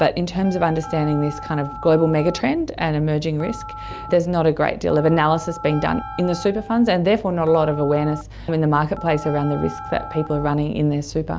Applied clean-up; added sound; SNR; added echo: none; Telephone + Wind instrument, woodwind instrument; 16 dB; none.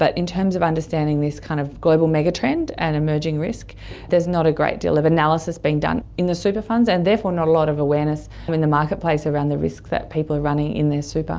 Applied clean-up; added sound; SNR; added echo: none; none; none; none.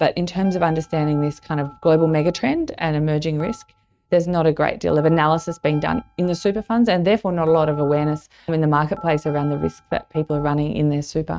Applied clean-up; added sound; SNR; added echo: neural mask model RNNoise.